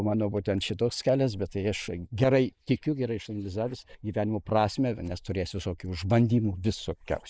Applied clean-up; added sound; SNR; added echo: neural mask model Resemble Enhance denoiser.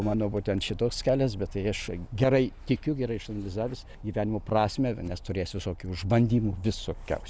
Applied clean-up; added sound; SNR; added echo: none; none; none; none.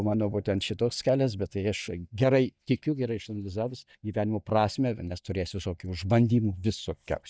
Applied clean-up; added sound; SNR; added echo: neural mask model DeepFilterNet 3.